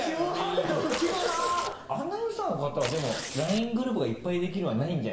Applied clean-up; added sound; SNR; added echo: none; Tearing; 11 dB; reverberation time 0.8 s.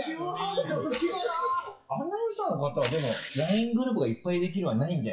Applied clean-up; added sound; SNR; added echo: classical method WPE with log-MMSE.